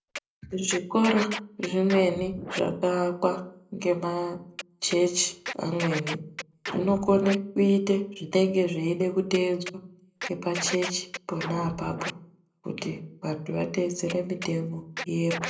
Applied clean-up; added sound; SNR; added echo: none; Scratching (performance technique); 12 dB; reverberation time 0.4 s.